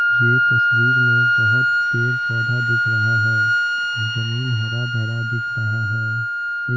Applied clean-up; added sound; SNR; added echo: none; Wind instrument, woodwind instrument; -5 dB; none.